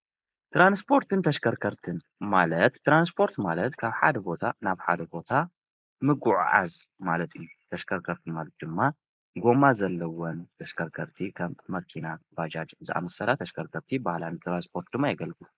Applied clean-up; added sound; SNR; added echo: neural mask model Resemble Enhance denoiser.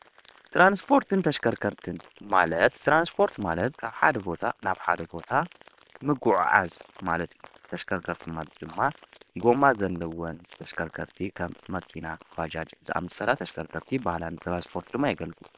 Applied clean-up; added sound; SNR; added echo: neural separator model SepFormer WHAM!.